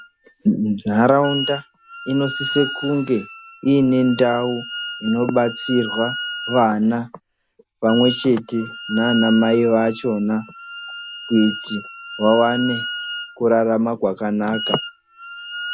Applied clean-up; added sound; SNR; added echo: none; Wind instrument, woodwind instrument; 11 dB; none.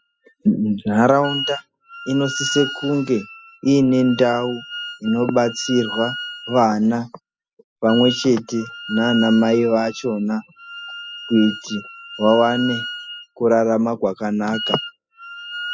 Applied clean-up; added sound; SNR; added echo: classical method spectral subtraction.